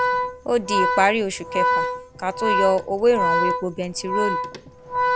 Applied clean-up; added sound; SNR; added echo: none; Organ; 0 dB; none.